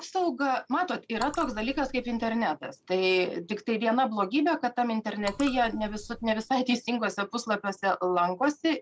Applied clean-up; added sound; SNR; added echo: none; Raindrop / Drip; 14 dB; none.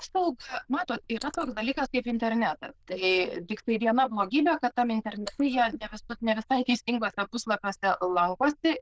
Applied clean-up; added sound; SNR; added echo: neural diffusion model UNIVERSE++.